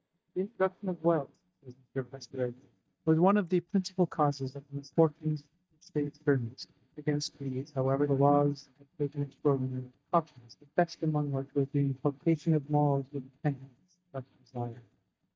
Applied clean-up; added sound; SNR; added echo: neural mask model DeepFilterNet 3.